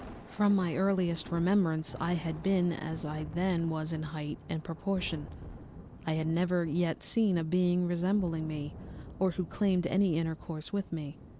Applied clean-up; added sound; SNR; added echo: none; Thunder; 16 dB; none.